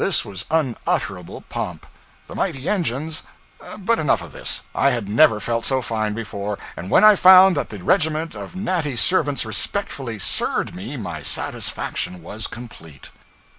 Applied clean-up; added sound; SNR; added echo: none; none; none; none.